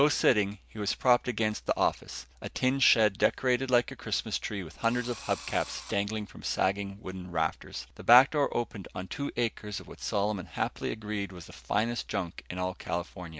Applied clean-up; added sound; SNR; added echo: none; Engine / Drill; 16 dB; none.